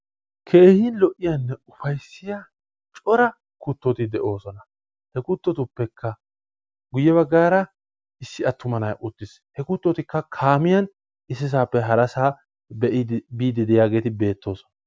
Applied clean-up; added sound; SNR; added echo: none; none; none; none.